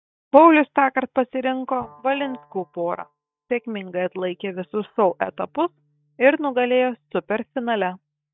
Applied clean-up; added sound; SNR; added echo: neural mask model DeepFilterNet 3.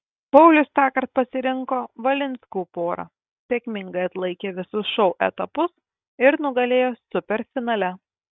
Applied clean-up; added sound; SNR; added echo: none; none; none; none.